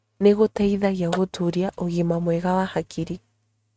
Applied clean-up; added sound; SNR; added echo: neural mask model RNNoise.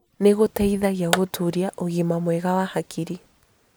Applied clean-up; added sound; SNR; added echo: none; none; none; none.